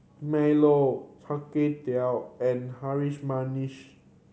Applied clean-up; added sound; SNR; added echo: none; none; none; none.